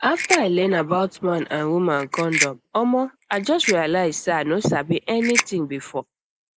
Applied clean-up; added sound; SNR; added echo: neural mask model Resemble Enhance denoiser.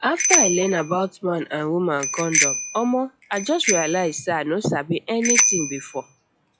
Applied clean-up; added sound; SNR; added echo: classical method log-MMSE.